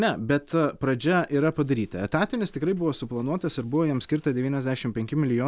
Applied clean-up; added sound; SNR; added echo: none; none; none; none.